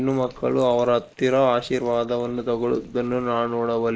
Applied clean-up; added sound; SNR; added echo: neural mask model Resemble Enhance denoiser.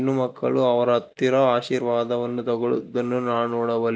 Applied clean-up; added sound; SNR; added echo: none; none; none; none.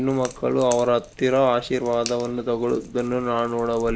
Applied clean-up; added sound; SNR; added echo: none; Crack / Crackle + Water; 17 dB; none.